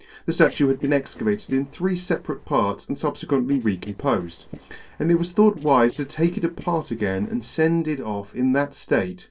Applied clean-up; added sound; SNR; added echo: neural separator model SepFormer DNS4.